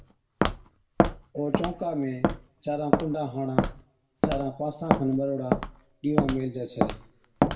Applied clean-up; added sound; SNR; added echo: none; Walk, footsteps; -2 dB; reverberation time 0.5 s.